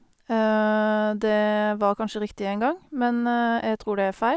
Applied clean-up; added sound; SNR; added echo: none; none; none; none.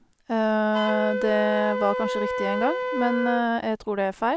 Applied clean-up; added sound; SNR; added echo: none; Wind instrument, woodwind instrument; 5 dB; none.